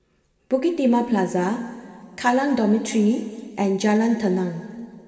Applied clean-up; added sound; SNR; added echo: none; none; none; reverberation time 2.2 s.